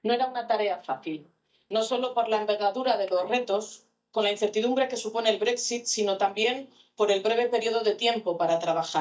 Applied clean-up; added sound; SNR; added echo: neural mask model DeepFilterNet 3.